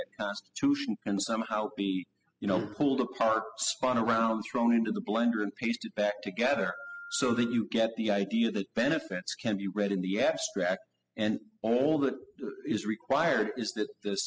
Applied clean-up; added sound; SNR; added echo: classical method spectral subtraction.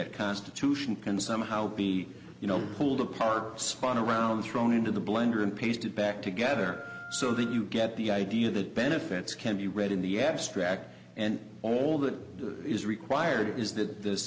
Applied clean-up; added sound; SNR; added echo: none; Wind instrument, woodwind instrument; 16 dB; none.